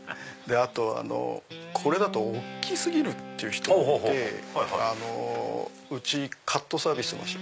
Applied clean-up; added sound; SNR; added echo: none; Guitar; 14 dB; none.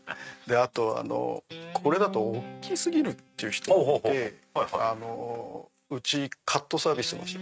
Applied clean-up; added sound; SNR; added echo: neural mask model RNNoise.